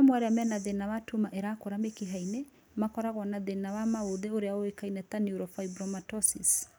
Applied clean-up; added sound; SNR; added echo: none; none; none; none.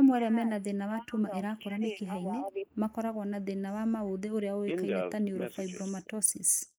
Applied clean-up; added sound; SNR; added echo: neural mask model Resemble Enhance denoiser.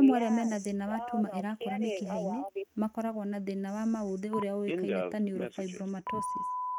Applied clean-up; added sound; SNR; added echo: neural mask model RNNoise.